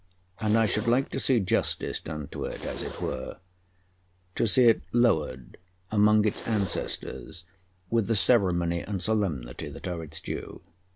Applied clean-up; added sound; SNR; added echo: none; Zipper (clothing); 16 dB; none.